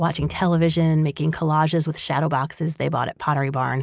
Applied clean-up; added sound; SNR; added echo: none; none; none; none.